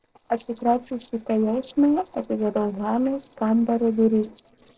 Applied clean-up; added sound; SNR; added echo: neural separator model SepFormer DNS4.